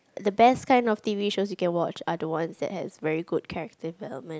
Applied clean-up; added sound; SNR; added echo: none; none; none; none.